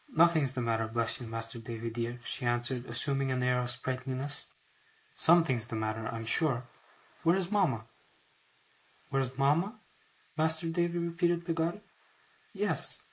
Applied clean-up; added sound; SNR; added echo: neural mask model Resemble Enhance denoiser.